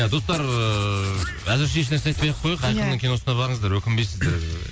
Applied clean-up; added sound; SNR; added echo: none; Writing; 17 dB; none.